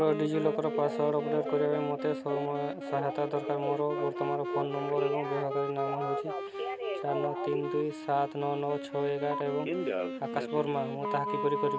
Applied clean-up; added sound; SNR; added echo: none; Wind instrument, woodwind instrument + Telephone; 3 dB; none.